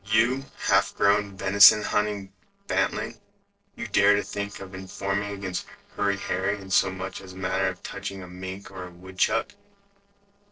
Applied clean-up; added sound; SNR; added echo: neural separator model SepFormer DNS4.